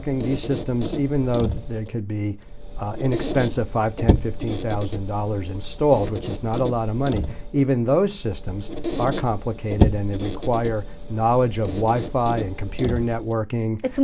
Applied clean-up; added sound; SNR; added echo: none; Squeak; 4 dB; none.